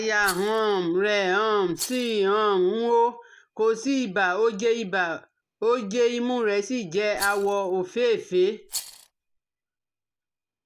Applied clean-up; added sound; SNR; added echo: none; Rattle; 15 dB; none.